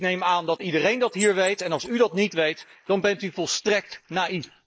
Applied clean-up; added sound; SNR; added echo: neural mask model Resemble Enhance denoiser.